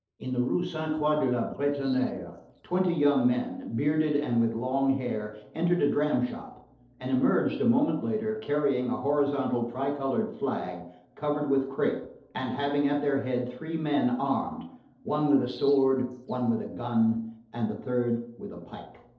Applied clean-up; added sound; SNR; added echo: neural separator model SepFormer DNS4.